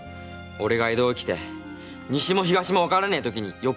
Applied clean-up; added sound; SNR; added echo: none; none; none; none.